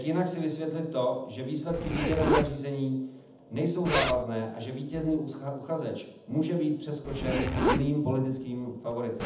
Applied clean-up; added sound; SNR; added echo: none; Zipper (clothing); 4 dB; reverberation time 0.8 s.